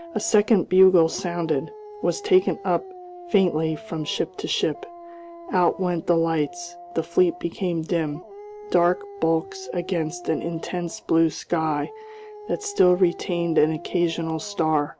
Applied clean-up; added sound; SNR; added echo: none; Dog; 17 dB; none.